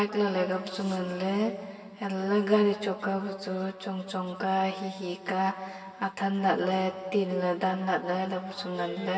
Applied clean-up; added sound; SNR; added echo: none; none; none; reverberation time 2.0 s.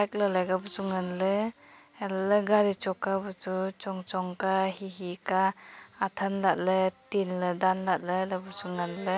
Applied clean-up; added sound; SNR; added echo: none; none; none; none.